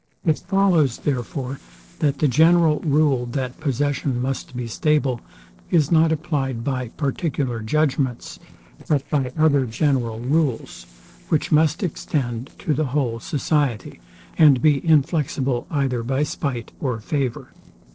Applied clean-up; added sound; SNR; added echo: neural separator model SepFormer DNS4.